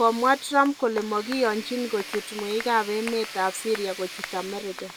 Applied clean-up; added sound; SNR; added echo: none; Applause + Tools; 13 dB; none.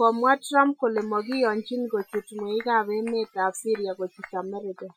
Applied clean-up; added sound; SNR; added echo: classical method Wiener filter.